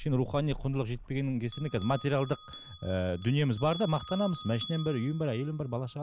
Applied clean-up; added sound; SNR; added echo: none; Bell; 13 dB; none.